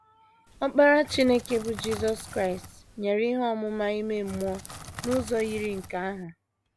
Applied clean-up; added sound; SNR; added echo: none; Crackle; 14 dB; none.